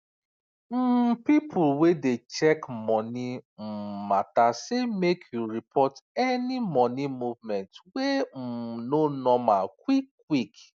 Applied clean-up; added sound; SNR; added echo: none; none; none; none.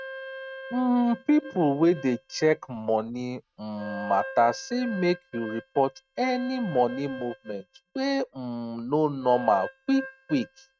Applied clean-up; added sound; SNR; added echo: neural mask model RNNoise.